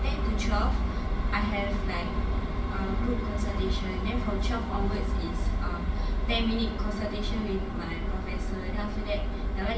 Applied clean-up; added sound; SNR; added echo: none; none; none; reverberation time 0.8 s.